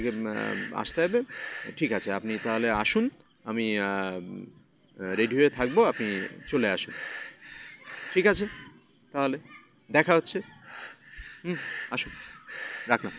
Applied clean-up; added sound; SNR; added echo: none; Breathing; 14 dB; none.